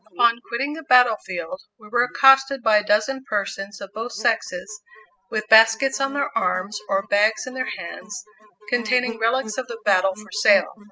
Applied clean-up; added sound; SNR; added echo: classical method spectral subtraction.